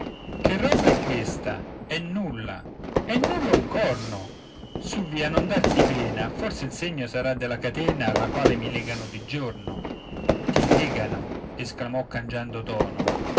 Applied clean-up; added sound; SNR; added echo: none; Fire / Fireworks; -3 dB; reverberation time 0.4 s.